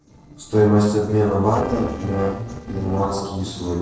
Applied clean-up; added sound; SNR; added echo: neural separator model SepFormer DNS4.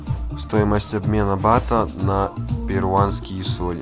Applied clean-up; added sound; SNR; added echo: none; none; none; none.